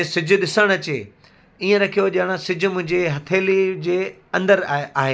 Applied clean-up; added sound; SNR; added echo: none; none; none; none.